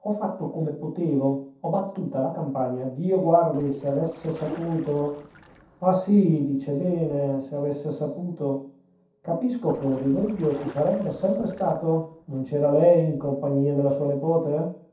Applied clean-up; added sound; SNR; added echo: neural separator model SepFormer DNS4.